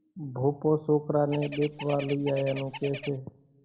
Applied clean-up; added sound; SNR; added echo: none; Bird; 13 dB; reverberation time 1.4 s.